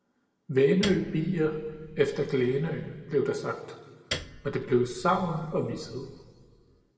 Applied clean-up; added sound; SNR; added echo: none; Piano; 14 dB; reverberation time 1.6 s.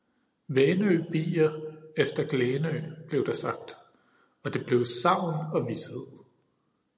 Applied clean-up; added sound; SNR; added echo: none; none; none; none.